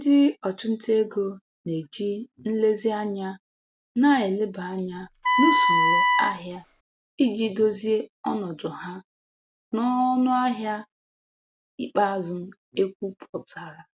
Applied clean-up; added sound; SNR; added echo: none; Wind instrument, woodwind instrument; -4 dB; none.